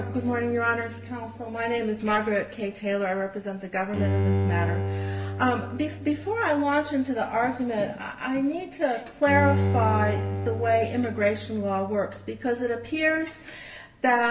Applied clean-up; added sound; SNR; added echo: none; Bowed string instrument; 5 dB; reverberation time 0.6 s.